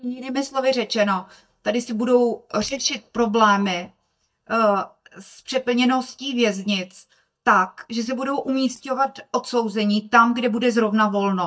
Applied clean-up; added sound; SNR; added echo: neural mask model DeepFilterNet 3.